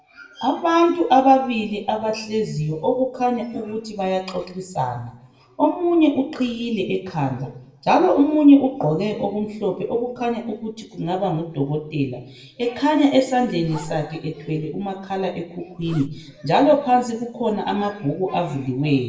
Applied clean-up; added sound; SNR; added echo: none; Zipper (clothing); 19 dB; reverberation time 0.6 s.